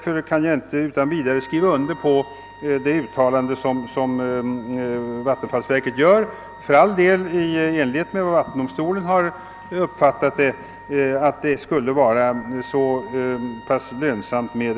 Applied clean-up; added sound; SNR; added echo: none; Wind instrument, woodwind instrument; 20 dB; none.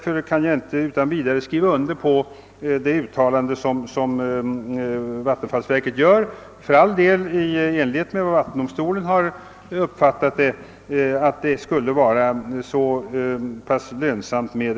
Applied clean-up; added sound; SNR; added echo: none; none; none; none.